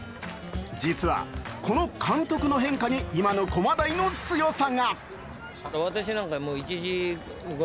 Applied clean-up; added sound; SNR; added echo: none; Crowd; 16 dB; none.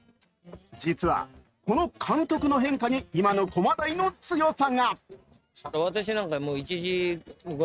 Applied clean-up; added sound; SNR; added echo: neural mask model RNNoise.